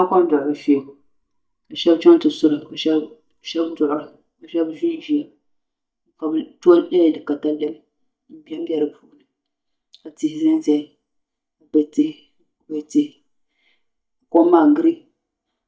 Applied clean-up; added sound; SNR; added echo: neural mask model DeepFilterNet 3.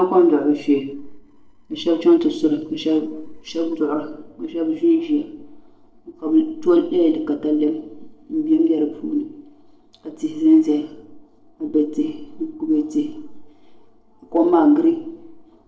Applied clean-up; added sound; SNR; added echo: neural separator model SepFormer DNS4.